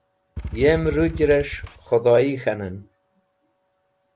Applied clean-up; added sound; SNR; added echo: none; Motorcycle / Engine; 10 dB; none.